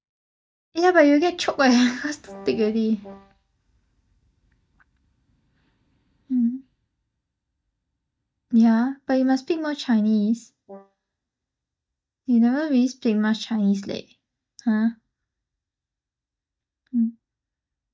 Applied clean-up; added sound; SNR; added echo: neural mask model DeepFilterNet 3.